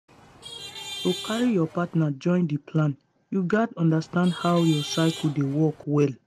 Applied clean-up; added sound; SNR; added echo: none; Traffic noise, roadway noise / Vehicle horn, car horn, honking; 14 dB; none.